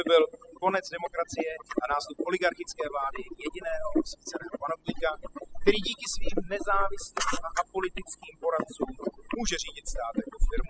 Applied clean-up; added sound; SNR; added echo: classical method spectral subtraction.